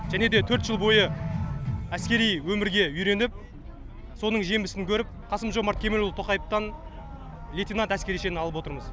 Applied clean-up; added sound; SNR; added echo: none; none; none; none.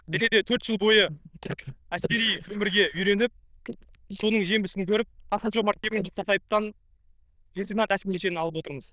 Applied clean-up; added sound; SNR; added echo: neural diffusion model UNIVERSE++.